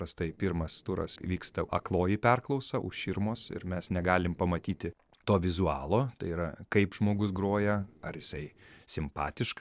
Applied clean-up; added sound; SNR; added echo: neural separator model SepFormer DNS4.